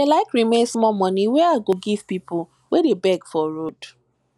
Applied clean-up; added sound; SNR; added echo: none; none; none; none.